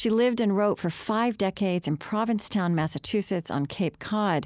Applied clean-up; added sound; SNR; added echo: none; none; none; none.